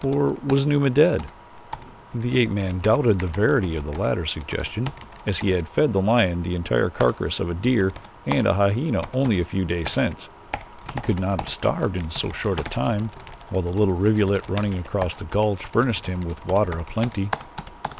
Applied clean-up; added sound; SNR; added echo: none; Computer keyboard; 14 dB; none.